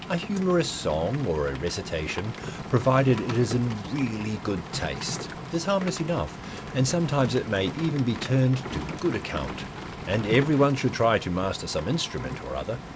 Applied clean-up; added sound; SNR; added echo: none; Rain; 10 dB; none.